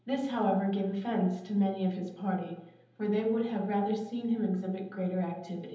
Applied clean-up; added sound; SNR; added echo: none; none; none; reverberation time 0.9 s.